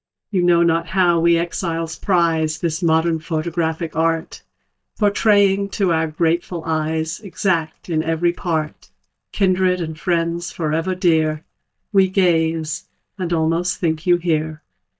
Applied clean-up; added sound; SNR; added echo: neural mask model DeepFilterNet 3.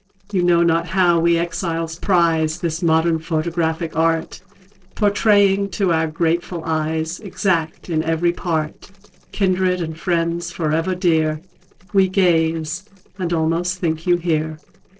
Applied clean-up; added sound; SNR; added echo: neural separator model SepFormer DNS4.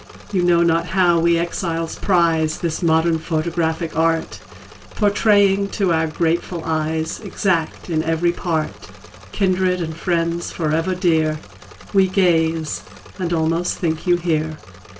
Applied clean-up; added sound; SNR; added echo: none; Engine / Mechanisms; 19 dB; reverberation time 0.2 s.